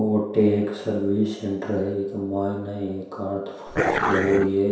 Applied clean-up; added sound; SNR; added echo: none; Dog; 0 dB; reverberation time 0.7 s.